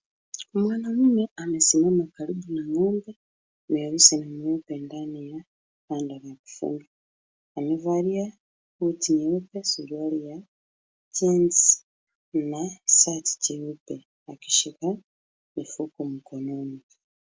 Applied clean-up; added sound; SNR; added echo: none; none; none; none.